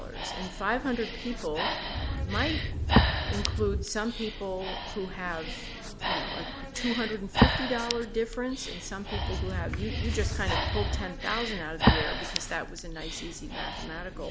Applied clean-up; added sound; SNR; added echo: none; Breathing + Wind; -3 dB; none.